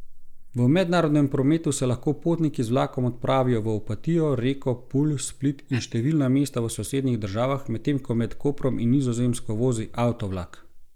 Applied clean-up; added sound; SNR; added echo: neural mask model Resemble Enhance denoiser.